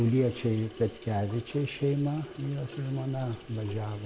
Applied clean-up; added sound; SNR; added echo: none; Sink (filling or washing) / Water tap, faucet; 17 dB; none.